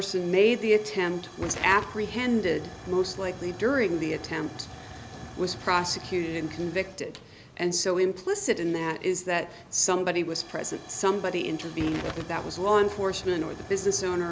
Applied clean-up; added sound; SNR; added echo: none; Tick / Hiss / Explosion / Fire; 16 dB; none.